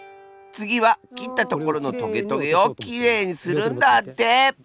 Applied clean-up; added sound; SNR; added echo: none; none; none; none.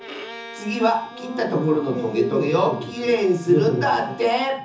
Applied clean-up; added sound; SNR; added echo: none; Bowed string instrument; 19 dB; reverberation time 0.6 s.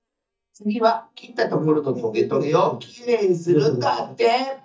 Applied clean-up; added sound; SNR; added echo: neural mask model DeepFilterNet 3.